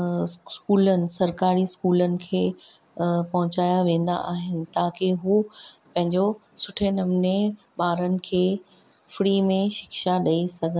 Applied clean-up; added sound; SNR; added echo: none; none; none; none.